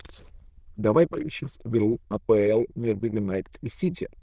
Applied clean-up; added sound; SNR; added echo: neural diffusion model UNIVERSE++.